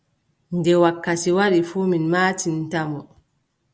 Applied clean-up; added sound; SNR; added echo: none; none; none; none.